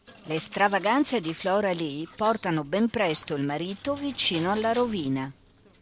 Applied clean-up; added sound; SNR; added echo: none; Coin (dropping); 15 dB; none.